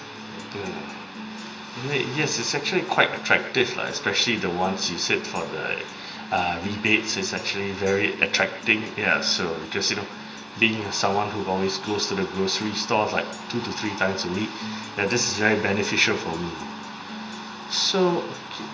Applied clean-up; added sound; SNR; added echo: none; Acoustic guitar; 16 dB; reverberation time 0.8 s.